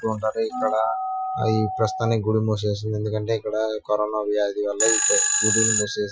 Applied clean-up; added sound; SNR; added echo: classical method Wiener filter.